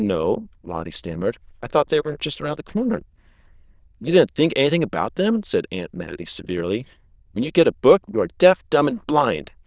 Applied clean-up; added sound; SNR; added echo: neural diffusion model UNIVERSE++.